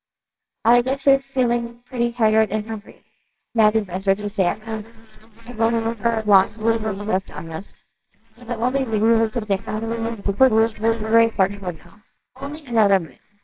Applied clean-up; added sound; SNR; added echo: neural separator model SepFormer WHAMR!.